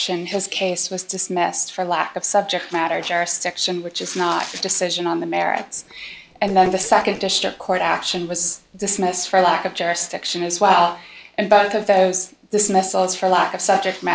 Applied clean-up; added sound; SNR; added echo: neural separator model SepFormer DNS4.